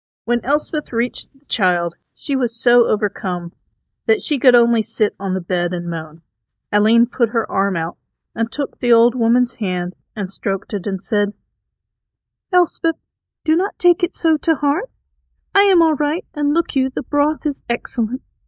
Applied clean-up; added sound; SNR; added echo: neural mask model DeepFilterNet 3.